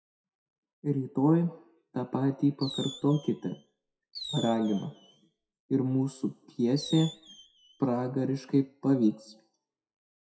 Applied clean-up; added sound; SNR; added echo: classical method WPE with log-MMSE.